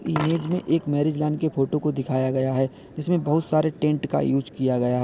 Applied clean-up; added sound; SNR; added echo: none; Coin (dropping); 19 dB; none.